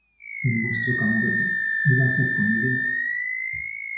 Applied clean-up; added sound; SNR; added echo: none; Animal; -1 dB; reverberation time 0.6 s.